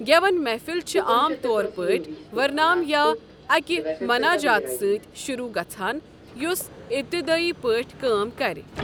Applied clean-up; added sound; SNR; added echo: none; Subway, metro, underground; 9 dB; none.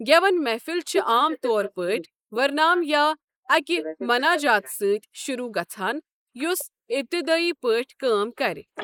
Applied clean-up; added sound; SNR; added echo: neural mask model Resemble Enhance denoiser.